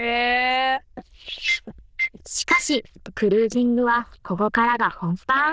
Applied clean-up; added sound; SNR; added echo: neural diffusion model UNIVERSE++.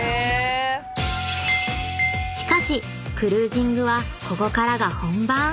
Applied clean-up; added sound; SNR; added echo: none; Wind instrument, woodwind instrument; 12 dB; none.